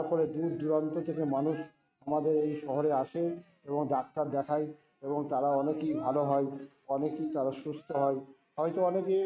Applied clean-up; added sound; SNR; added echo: neural mask model RNNoise.